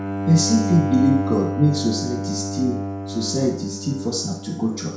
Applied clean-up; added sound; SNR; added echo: none; Bowed string instrument; 5 dB; reverberation time 0.6 s.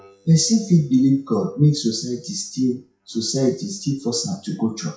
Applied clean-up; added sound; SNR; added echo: classical method WPE with log-MMSE.